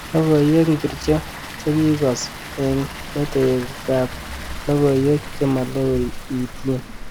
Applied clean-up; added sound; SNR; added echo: none; Water; 12 dB; none.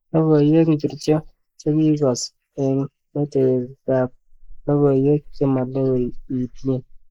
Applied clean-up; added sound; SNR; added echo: neural mask model Resemble Enhance denoiser.